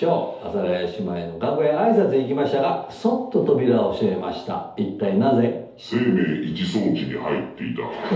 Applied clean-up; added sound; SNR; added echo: none; none; none; reverberation time 2.2 s.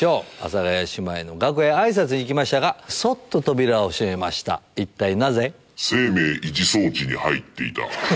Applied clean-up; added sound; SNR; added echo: none; none; none; none.